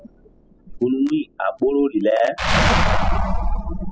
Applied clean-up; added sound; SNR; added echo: classical method spectral subtraction.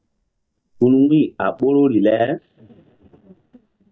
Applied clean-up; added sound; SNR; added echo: neural mask model DeepFilterNet 3.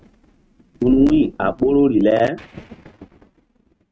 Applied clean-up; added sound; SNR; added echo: neural mask model RNNoise.